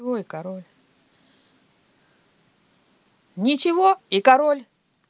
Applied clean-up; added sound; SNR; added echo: none; none; none; none.